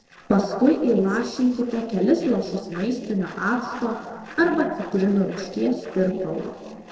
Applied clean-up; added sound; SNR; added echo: neural separator model SepFormer DNS4.